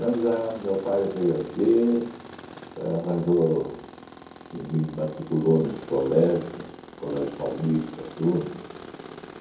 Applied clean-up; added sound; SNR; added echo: none; Tools; 16 dB; reverberation time 0.6 s.